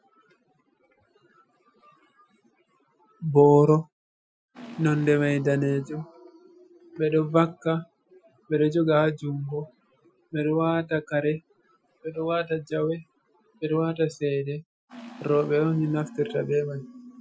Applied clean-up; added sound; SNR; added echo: classical method Wiener filter.